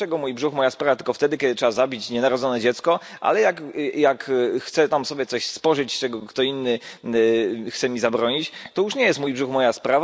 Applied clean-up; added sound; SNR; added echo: none; none; none; none.